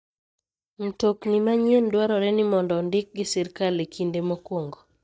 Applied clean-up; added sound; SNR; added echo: neural mask model DeepFilterNet 3.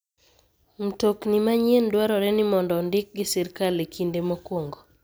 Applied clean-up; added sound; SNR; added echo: none; none; none; none.